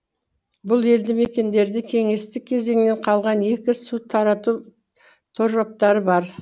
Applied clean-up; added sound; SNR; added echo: none; none; none; none.